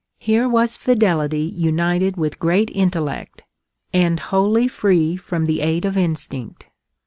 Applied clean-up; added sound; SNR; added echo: none; none; none; none.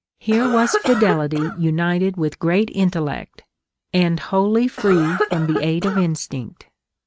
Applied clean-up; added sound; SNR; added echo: neural mask model RNNoise.